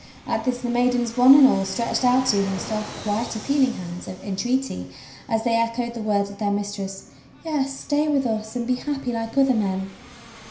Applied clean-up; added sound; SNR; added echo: none; Fixed-wing aircraft, airplane; 18 dB; reverberation time 0.5 s.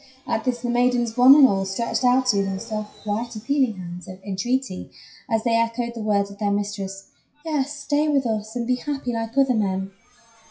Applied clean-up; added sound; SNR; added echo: classical method WPE with log-MMSE.